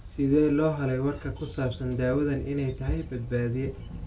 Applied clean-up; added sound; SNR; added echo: none; Train; 13 dB; reverberation time 0.2 s.